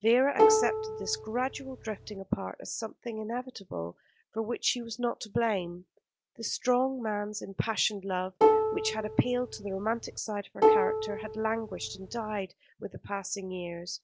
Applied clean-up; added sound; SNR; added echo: none; Plucked string instrument; -4 dB; none.